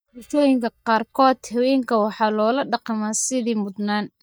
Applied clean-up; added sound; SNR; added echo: neural mask model DeepFilterNet 3.